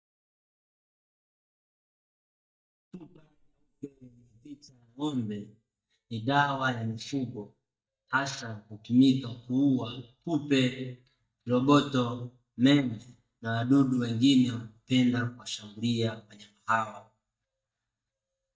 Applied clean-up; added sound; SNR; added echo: neural mask model DeepFilterNet 3.